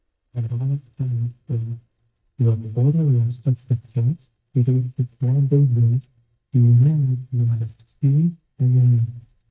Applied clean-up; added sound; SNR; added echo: neural mask model DeepFilterNet 3.